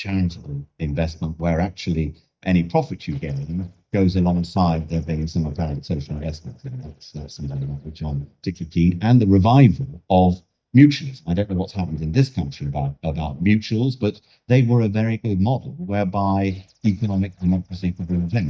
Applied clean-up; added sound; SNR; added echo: neural mask model DeepFilterNet 3.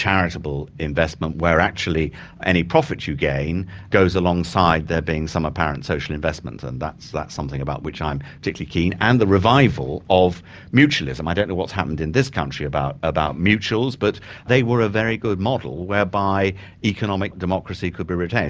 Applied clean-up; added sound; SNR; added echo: none; none; none; none.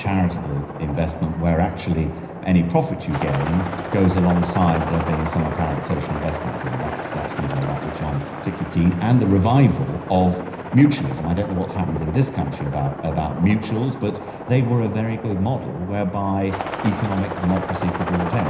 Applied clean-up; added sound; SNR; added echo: none; Aircraft; 9 dB; reverberation time 0.9 s.